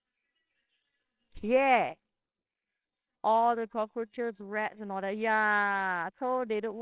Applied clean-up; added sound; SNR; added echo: neural separator model SepFormer WHAMR!.